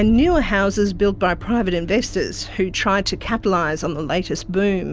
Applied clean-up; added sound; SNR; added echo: none; none; none; none.